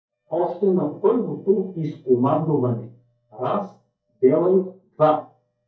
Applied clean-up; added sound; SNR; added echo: neural mask model DeepFilterNet 3.